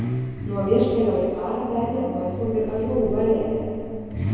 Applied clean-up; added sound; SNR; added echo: none; Idling / Accelerating, revving, vroom / Car; 6 dB; reverberation time 2.2 s.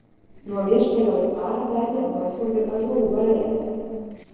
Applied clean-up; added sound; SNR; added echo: neural separator model SepFormer DNS4.